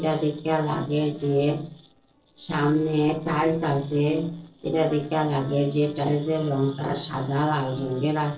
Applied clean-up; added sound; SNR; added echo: neural separator model SepFormer DNS4.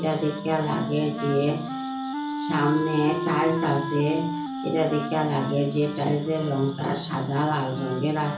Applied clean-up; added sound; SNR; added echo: none; Wind instrument, woodwind instrument; 7 dB; reverberation time 0.8 s.